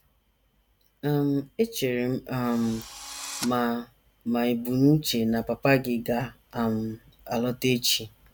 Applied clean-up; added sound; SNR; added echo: none; Drill; 13 dB; none.